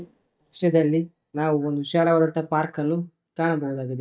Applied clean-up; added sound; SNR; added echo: neural mask model DeepFilterNet 3.